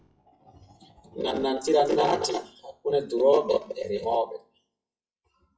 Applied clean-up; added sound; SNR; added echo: classical method WPE with log-MMSE.